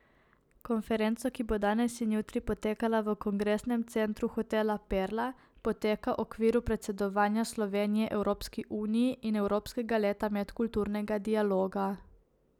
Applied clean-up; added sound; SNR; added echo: none; none; none; none.